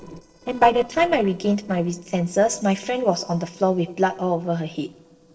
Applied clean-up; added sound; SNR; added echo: neural separator model SepFormer DNS4.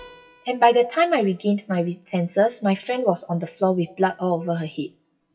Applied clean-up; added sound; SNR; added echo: classical method WPE with log-MMSE.